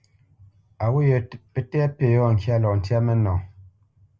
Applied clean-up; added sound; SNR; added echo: none; none; none; none.